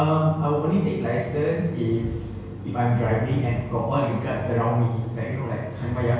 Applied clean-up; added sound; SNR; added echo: none; none; none; reverberation time 1.0 s.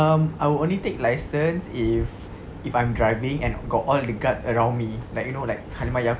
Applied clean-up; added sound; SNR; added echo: none; none; none; none.